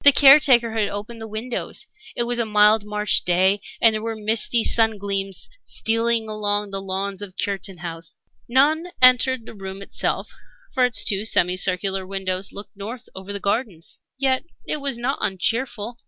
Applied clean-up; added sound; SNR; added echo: none; none; none; none.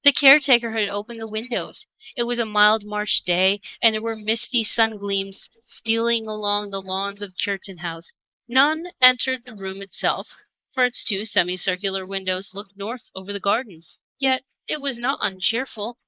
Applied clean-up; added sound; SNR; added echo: neural mask model Resemble Enhance denoiser.